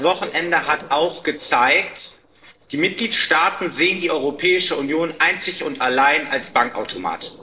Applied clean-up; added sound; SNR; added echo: neural separator model SepFormer DNS4.